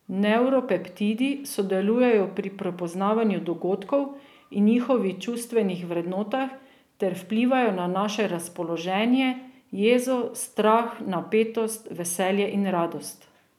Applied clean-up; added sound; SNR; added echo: none; none; none; none.